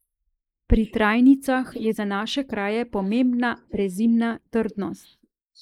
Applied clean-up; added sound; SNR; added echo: neural mask model Resemble Enhance denoiser.